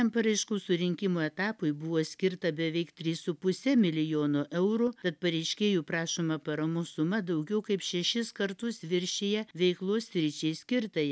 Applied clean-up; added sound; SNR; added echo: none; none; none; none.